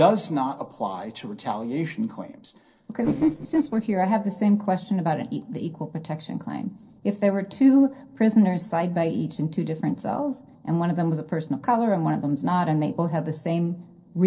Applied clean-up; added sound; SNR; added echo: neural separator model SepFormer DNS4.